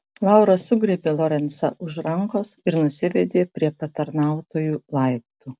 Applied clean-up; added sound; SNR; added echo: none; none; none; none.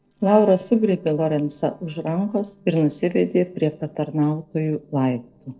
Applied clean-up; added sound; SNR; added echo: neural separator model SepFormer DNS4.